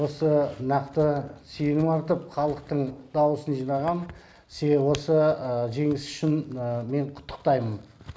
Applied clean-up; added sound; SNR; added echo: none; none; none; none.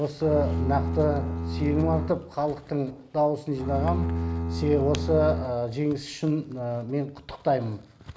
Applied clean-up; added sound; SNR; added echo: none; Bowed string instrument; 2 dB; none.